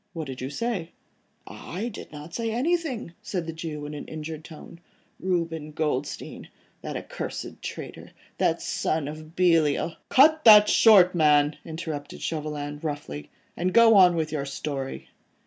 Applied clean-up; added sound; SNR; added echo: none; none; none; none.